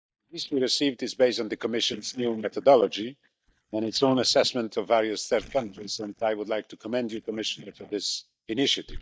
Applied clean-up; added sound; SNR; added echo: neural mask model DeepFilterNet 3.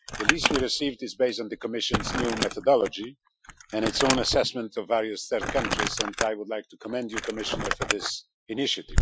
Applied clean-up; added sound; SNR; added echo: classical method Wiener filter.